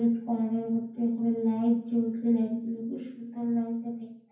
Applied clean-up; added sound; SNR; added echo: none; none; none; reverberation time 0.9 s.